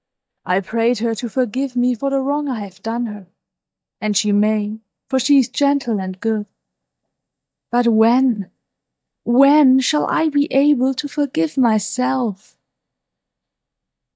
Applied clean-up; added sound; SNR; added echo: neural mask model DeepFilterNet 3.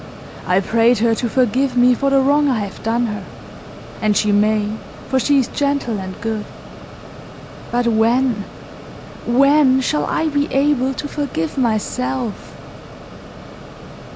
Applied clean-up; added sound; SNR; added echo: none; Mechanisms; 14 dB; none.